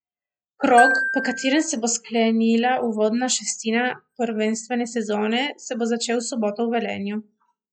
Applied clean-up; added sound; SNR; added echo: classical method log-MMSE.